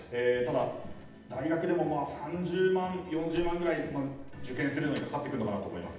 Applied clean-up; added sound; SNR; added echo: none; Slam; 15 dB; reverberation time 0.8 s.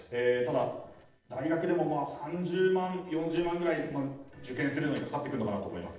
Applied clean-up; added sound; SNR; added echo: neural separator model SepFormer DNS4.